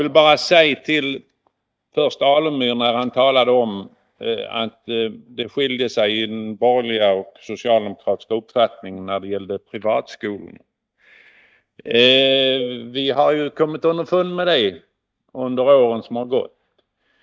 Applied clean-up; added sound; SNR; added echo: neural mask model DeepFilterNet 3.